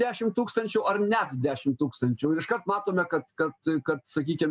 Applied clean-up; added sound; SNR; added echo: none; none; none; none.